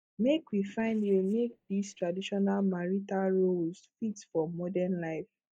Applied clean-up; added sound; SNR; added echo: neural mask model DeepFilterNet 3.